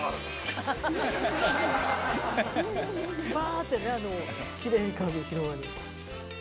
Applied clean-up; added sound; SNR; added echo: none; none; none; none.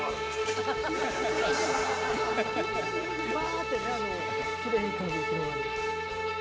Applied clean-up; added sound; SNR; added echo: none; Bowed string instrument; -2 dB; none.